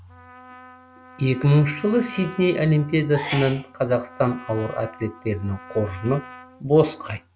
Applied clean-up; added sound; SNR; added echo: none; Trumpet; 20 dB; none.